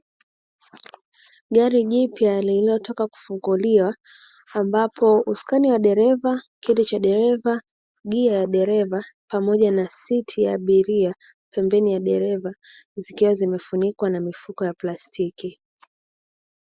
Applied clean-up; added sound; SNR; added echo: none; none; none; none.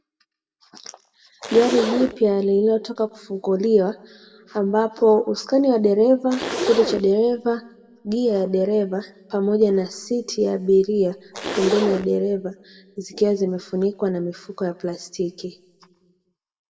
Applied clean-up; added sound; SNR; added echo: none; Zipper (clothing); 9 dB; reverberation time 0.7 s.